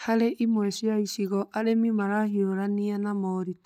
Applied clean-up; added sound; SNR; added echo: neural mask model DeepFilterNet 3.